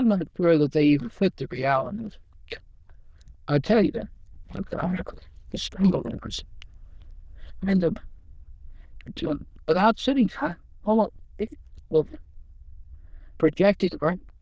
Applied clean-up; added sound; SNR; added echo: neural diffusion model UNIVERSE++.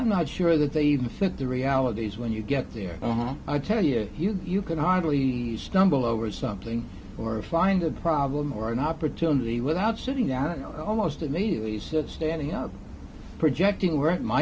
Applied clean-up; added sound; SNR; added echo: none; none; none; none.